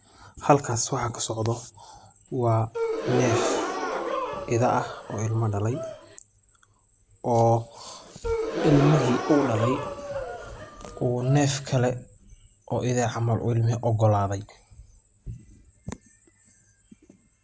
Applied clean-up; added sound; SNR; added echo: none; Gasp; 3 dB; none.